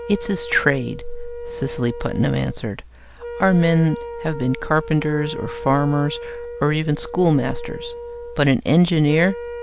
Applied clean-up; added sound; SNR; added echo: none; Wind instrument, woodwind instrument; 12 dB; none.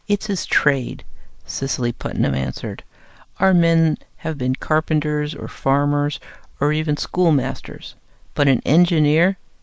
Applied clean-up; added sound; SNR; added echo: neural mask model Resemble Enhance denoiser.